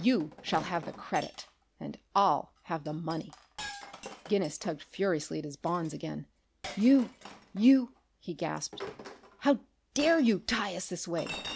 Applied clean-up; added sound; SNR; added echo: none; Chink, clink; 16 dB; none.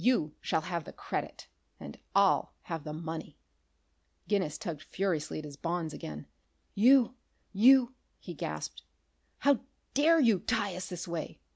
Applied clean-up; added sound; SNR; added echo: none; none; none; none.